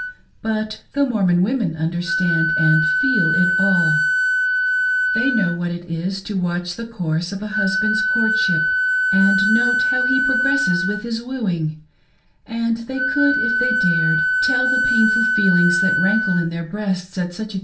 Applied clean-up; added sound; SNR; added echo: none; Wind instrument, woodwind instrument; -1 dB; reverberation time 0.3 s.